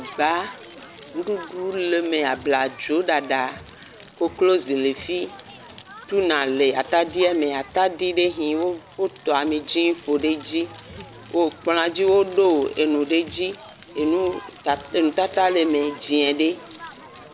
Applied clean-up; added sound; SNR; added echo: none; Crackle; 19 dB; none.